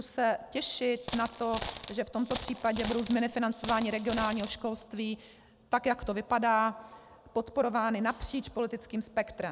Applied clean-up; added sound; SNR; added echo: none; Coin (dropping); 2 dB; none.